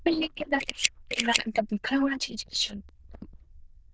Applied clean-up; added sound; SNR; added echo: neural diffusion model UNIVERSE++.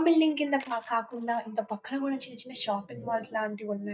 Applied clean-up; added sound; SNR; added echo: neural mask model DeepFilterNet 3.